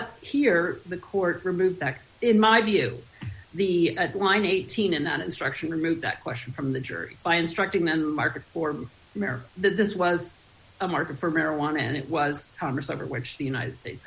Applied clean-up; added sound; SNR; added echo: none; none; none; none.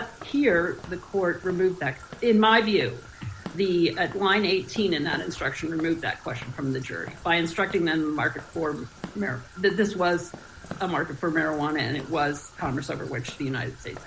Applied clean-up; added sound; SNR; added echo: none; Trickle, dribble / Traffic noise, roadway noise + Walk, footsteps / Siren; 18 dB; none.